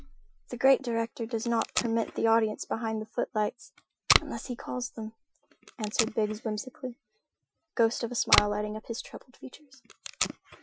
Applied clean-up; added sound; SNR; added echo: classical method Wiener filter.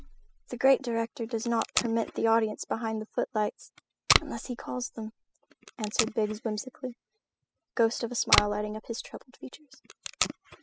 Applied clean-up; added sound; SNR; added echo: classical method spectral subtraction.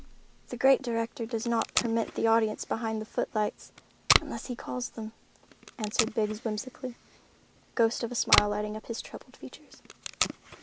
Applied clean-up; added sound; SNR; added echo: none; Packing tape, duct tape; 4 dB; none.